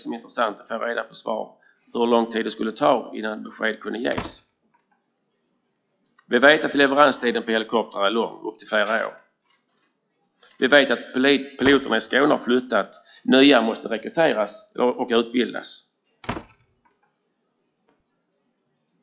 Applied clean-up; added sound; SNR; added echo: classical method log-MMSE.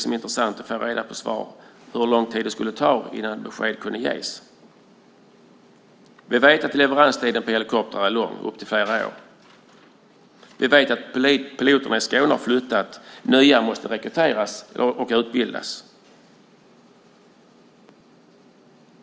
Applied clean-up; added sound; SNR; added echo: none; none; none; none.